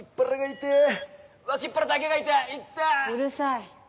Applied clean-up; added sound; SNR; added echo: none; Alarm; 20 dB; none.